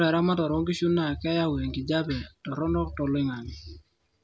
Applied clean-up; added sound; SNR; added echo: none; none; none; none.